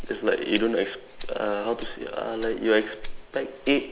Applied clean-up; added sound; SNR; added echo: none; Rattle (instrument); 12 dB; none.